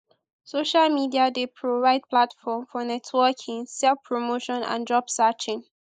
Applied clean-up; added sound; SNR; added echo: neural mask model Resemble Enhance denoiser.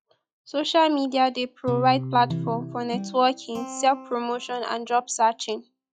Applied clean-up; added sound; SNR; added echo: classical method log-MMSE.